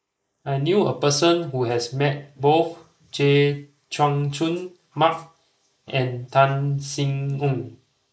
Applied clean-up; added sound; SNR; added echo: neural mask model Resemble Enhance denoiser.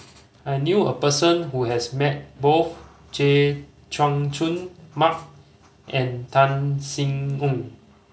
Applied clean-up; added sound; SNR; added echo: none; none; none; none.